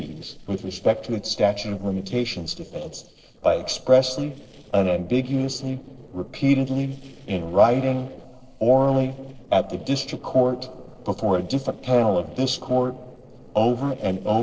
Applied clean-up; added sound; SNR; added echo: neural separator model SepFormer DNS4.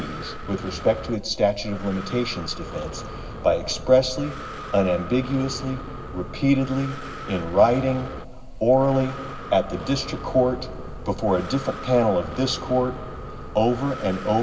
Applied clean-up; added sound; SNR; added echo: none; Breathing; 11 dB; reverberation time 0.4 s.